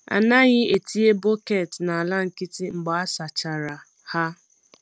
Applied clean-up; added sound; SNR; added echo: none; none; none; none.